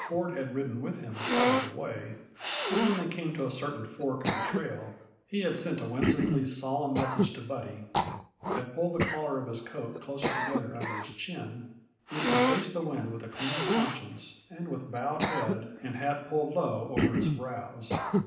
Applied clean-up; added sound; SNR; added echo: none; Cough; -1 dB; reverberation time 0.8 s.